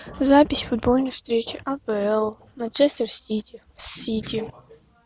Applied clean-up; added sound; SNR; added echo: none; none; none; none.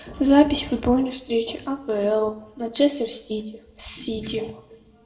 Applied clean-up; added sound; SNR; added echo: none; none; none; reverberation time 0.9 s.